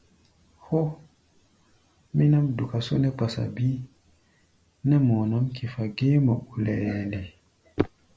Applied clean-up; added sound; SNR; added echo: none; none; none; none.